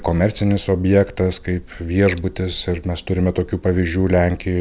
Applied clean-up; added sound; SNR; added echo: none; none; none; none.